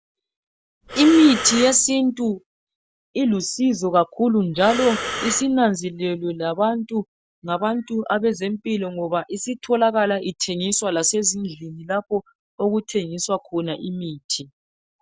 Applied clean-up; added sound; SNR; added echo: none; Breathing; 7 dB; none.